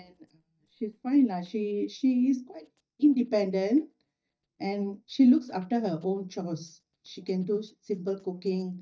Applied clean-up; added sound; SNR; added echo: neural mask model DeepFilterNet 3.